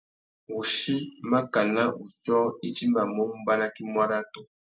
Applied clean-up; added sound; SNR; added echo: none; none; none; none.